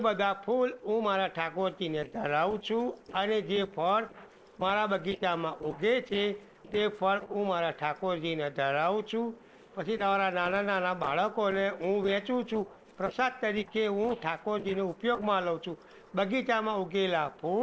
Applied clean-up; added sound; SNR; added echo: neural separator model SepFormer DNS4.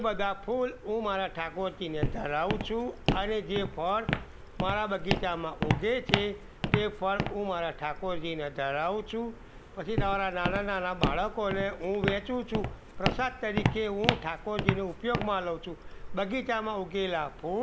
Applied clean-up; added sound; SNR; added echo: none; Walk, footsteps; 3 dB; none.